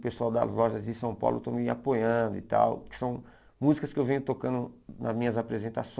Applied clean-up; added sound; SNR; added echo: none; none; none; none.